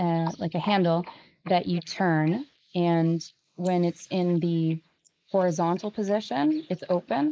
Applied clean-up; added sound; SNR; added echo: neural mask model Resemble Enhance denoiser.